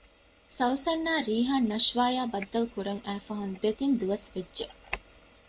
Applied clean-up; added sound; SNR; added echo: none; none; none; none.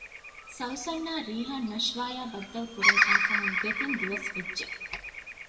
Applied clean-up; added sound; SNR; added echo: none; Bird vocalization, bird call, bird song; -5 dB; reverberation time 0.8 s.